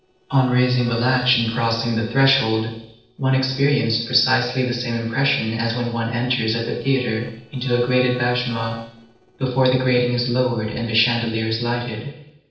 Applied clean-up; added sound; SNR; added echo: neural separator model SepFormer DNS4.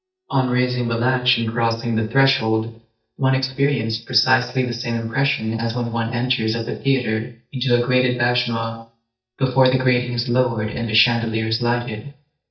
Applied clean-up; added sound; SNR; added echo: neural mask model DeepFilterNet 3.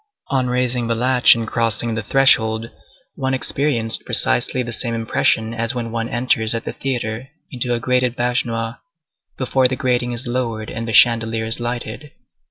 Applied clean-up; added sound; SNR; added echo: none; none; none; none.